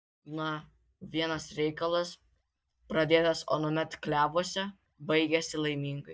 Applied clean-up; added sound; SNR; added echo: neural mask model DeepFilterNet 3.